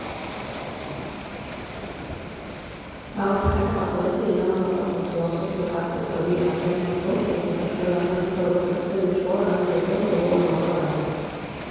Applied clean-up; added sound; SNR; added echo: none; Waves, surf; 10 dB; reverberation time 2.2 s.